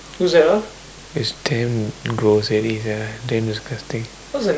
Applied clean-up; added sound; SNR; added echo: none; none; none; none.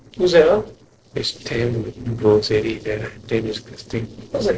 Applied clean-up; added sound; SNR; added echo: neural separator model SepFormer DNS4.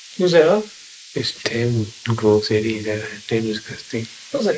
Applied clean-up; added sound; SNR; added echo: neural mask model Resemble Enhance denoiser.